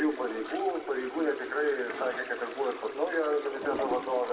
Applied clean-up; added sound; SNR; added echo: none; Toilet flush; 11 dB; reverberation time 1.1 s.